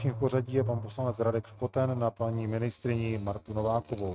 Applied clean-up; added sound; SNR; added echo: neural mask model RNNoise.